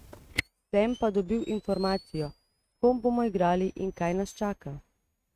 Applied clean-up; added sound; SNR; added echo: neural mask model RNNoise.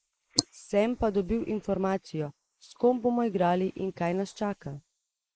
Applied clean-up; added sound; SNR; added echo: neural mask model Resemble Enhance denoiser.